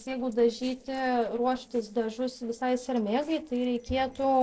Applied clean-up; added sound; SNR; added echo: neural separator model SepFormer DNS4.